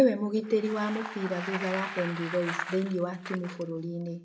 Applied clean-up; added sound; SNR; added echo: none; Bicycle; 10 dB; reverberation time 0.5 s.